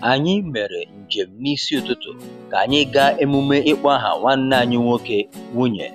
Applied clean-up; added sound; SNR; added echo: none; Guitar; 16 dB; none.